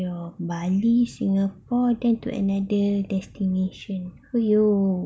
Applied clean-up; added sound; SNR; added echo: none; none; none; none.